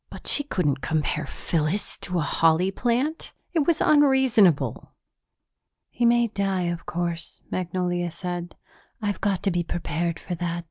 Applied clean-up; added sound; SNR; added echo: none; none; none; none.